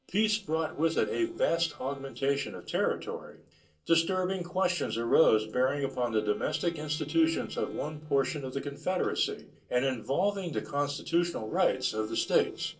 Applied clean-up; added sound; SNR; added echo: neural separator model SepFormer DNS4.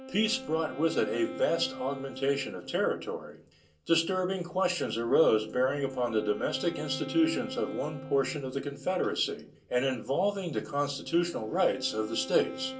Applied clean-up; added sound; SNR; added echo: none; Wind instrument, woodwind instrument; 14 dB; reverberation time 0.2 s.